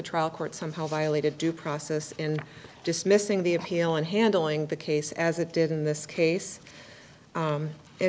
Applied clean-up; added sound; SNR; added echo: none; none; none; none.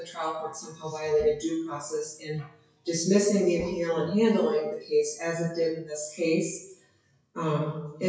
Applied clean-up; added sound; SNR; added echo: classical method WPE with log-MMSE.